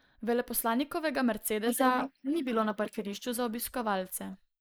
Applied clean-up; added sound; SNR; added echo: neural mask model Resemble Enhance denoiser.